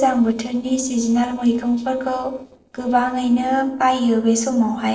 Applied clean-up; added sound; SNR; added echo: neural separator model SepFormer DNS4.